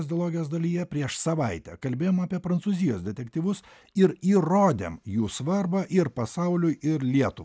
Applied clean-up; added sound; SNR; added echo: none; none; none; none.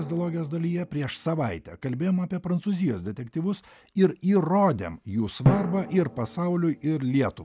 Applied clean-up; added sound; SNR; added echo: none; Drum; 9 dB; none.